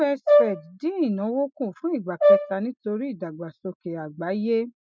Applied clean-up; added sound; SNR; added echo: classical method Wiener filter.